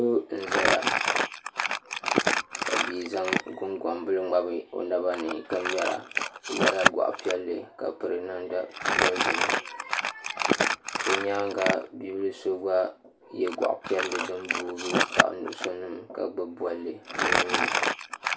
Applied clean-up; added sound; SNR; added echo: none; Crumpling, crinkling; -1 dB; none.